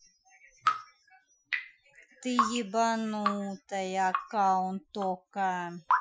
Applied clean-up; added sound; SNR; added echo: classical method Wiener filter.